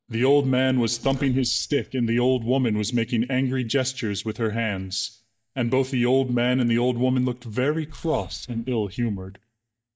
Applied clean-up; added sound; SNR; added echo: neural mask model DeepFilterNet 3.